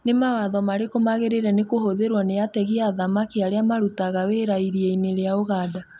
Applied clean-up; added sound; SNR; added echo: none; none; none; none.